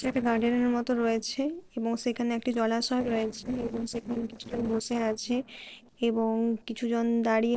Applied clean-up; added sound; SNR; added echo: neural separator model SepFormer DNS4.